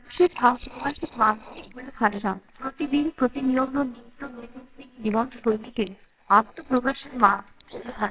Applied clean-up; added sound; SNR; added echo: neural separator model SepFormer WHAMR!.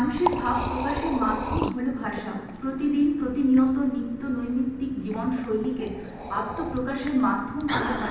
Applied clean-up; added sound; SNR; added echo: none; Liquid; 8 dB; reverberation time 0.9 s.